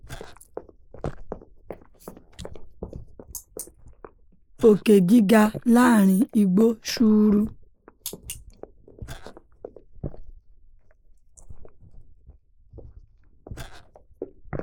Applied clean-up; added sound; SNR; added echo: neural mask model Resemble Enhance denoiser.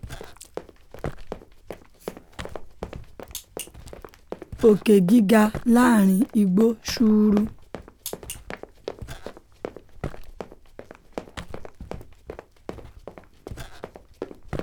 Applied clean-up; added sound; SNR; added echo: none; Walk, footsteps + Run; 13 dB; none.